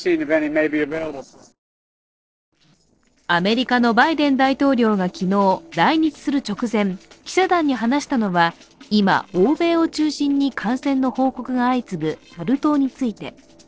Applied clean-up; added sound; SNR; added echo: neural separator model SepFormer DNS4.